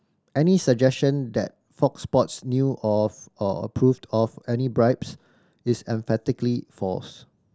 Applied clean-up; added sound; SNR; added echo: none; none; none; none.